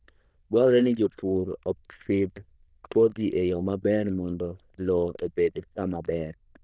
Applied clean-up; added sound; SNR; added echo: neural diffusion model UNIVERSE++.